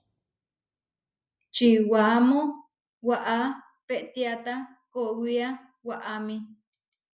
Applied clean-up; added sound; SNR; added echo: none; none; none; none.